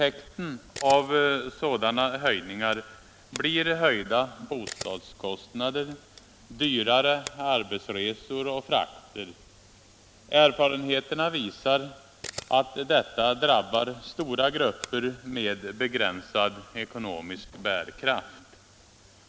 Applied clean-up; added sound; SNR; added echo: none; Camera; 18 dB; none.